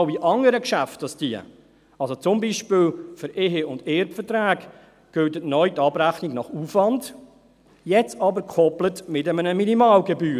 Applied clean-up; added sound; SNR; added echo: none; none; none; none.